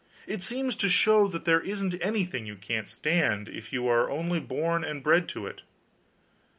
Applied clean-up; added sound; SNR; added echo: none; none; none; none.